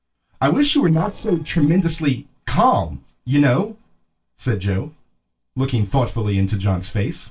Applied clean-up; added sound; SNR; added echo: neural separator model SepFormer DNS4.